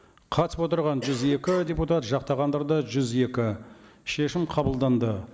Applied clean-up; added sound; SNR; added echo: none; Cough; 14 dB; none.